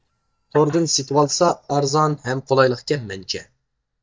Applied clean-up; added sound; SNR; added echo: neural mask model DeepFilterNet 3.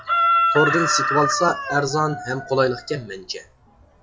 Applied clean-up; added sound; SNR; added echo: classical method WPE with log-MMSE.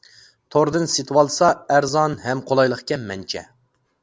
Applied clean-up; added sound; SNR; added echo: none; none; none; none.